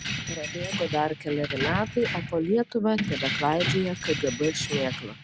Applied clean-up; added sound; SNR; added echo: none; Keys jangling; 4 dB; none.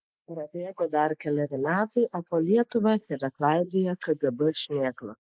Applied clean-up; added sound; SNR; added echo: neural mask model Resemble Enhance denoiser.